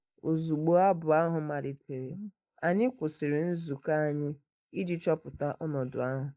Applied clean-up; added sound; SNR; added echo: neural mask model Resemble Enhance denoiser.